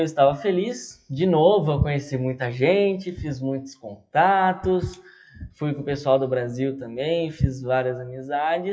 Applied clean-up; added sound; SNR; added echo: classical method WPE with log-MMSE.